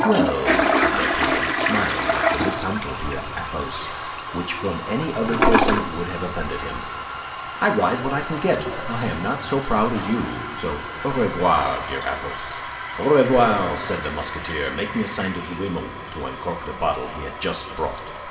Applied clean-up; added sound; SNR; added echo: none; Toilet flush; 2 dB; reverberation time 2.0 s.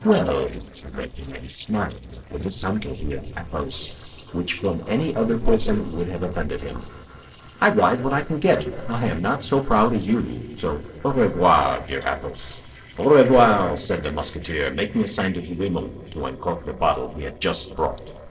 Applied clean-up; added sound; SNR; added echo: neural separator model SepFormer DNS4.